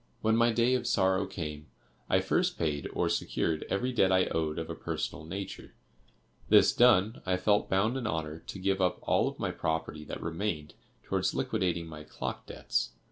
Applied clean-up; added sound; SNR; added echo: none; none; none; none.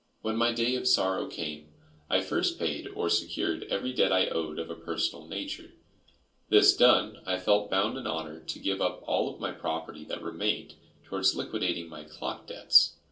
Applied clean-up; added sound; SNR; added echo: none; none; none; reverberation time 0.2 s.